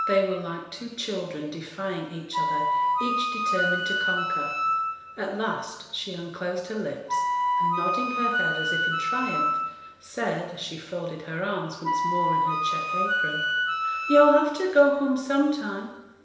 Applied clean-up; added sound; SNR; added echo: none; Wind instrument, woodwind instrument; 0 dB; reverberation time 1.1 s.